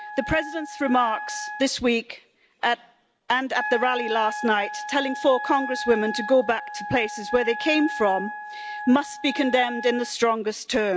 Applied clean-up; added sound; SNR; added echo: none; Wind instrument, woodwind instrument; 10 dB; none.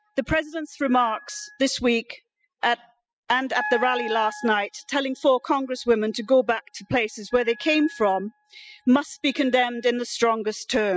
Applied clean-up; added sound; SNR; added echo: classical method spectral subtraction.